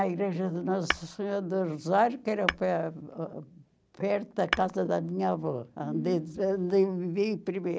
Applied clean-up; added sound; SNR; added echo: none; Tap / Hammer; 8 dB; none.